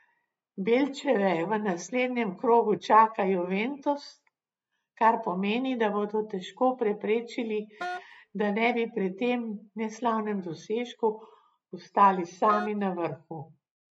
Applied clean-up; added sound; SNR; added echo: neural mask model RNNoise.